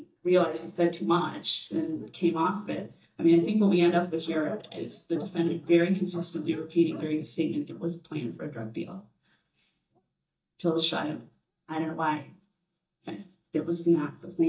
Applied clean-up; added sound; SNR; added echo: neural mask model DeepFilterNet 3.